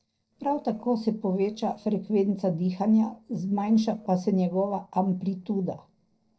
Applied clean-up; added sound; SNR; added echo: neural separator model SepFormer DNS4.